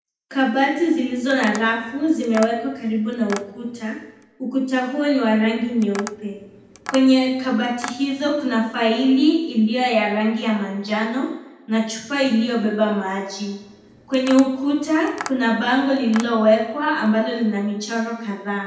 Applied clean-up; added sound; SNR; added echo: none; Tap; 17 dB; reverberation time 0.8 s.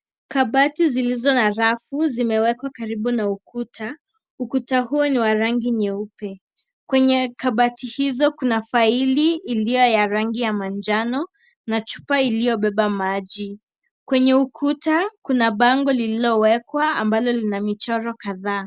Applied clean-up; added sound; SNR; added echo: none; none; none; none.